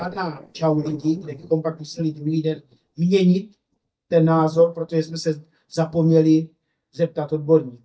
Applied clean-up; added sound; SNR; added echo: neural mask model DeepFilterNet 3.